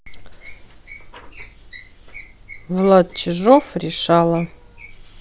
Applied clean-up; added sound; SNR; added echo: none; none; none; none.